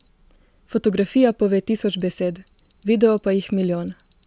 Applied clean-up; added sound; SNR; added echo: none; Alarm; 16 dB; none.